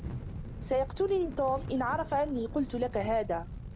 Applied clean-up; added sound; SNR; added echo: none; Fire + Thunder / Rain; 9 dB; none.